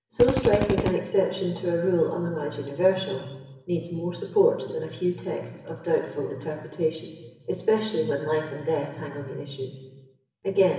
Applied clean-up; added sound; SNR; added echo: none; Drill; 0 dB; reverberation time 1.1 s.